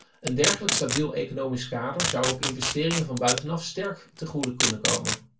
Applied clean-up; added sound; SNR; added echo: none; Packing tape, duct tape; 1 dB; reverberation time 0.2 s.